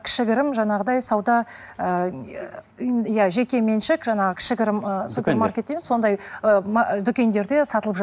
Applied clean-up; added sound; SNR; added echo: none; none; none; none.